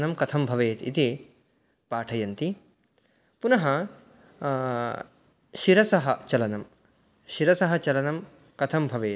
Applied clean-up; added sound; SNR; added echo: none; none; none; none.